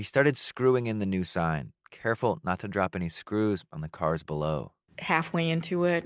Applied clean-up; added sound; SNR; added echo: none; none; none; none.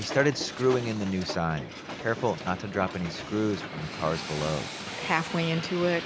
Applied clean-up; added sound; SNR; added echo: none; Hiss; 9 dB; none.